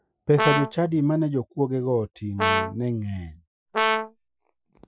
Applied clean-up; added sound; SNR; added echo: classical method Wiener filter.